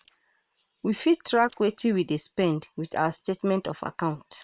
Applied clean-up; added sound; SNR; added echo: neural separator model SepFormer WHAM!.